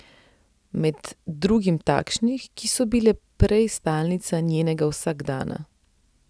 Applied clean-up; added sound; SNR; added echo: none; none; none; none.